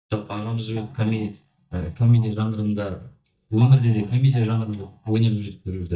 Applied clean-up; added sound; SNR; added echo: neural mask model DeepFilterNet 3.